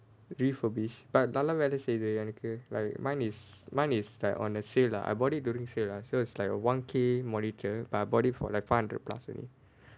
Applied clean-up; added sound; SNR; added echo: none; none; none; none.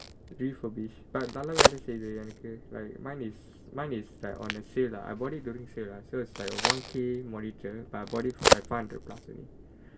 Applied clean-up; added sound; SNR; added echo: none; Crack; -3 dB; reverberation time 0.1 s.